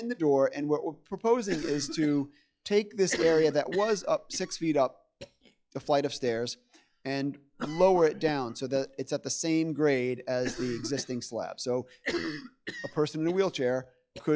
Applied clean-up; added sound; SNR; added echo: classical method log-MMSE.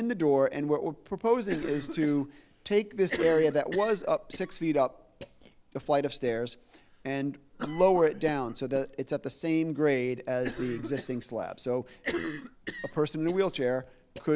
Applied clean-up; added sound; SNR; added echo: none; Cough; 13 dB; none.